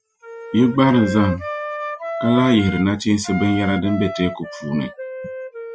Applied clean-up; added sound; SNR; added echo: classical method Wiener filter.